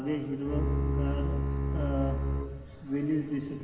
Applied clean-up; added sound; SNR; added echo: none; Bowed string instrument; -4 dB; reverberation time 1.9 s.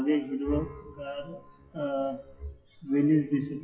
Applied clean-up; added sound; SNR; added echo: classical method WPE with log-MMSE.